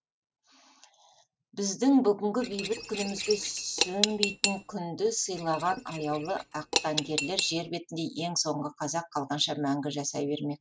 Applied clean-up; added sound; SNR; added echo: neural mask model RNNoise.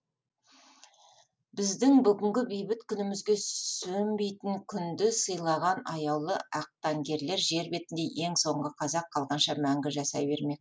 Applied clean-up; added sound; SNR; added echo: none; none; none; none.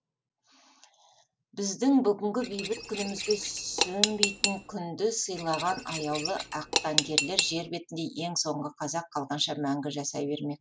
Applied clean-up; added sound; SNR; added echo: none; Cutlery, silverware / Dishes, pots, and pans; 0 dB; none.